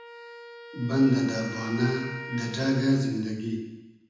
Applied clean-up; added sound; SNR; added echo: none; Wind instrument, woodwind instrument; 15 dB; reverberation time 1.0 s.